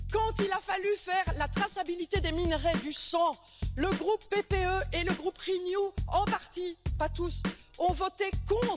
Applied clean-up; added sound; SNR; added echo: none; Drum / Drum kit; 5 dB; none.